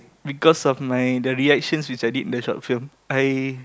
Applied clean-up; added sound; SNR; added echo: none; none; none; none.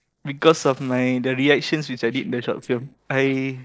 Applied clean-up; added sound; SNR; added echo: neural separator model SepFormer DNS4.